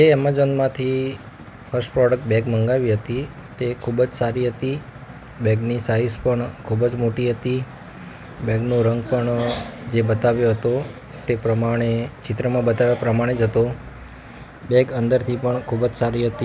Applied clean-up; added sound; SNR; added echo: none; none; none; none.